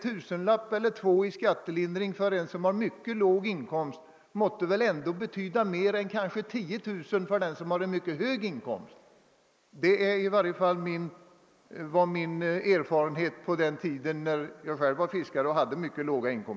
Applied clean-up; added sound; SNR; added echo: neural mask model Resemble Enhance denoiser.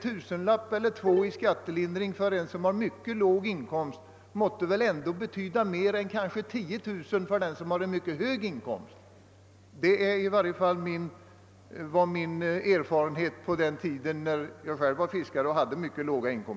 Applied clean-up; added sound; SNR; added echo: none; Bowed string instrument; 12 dB; none.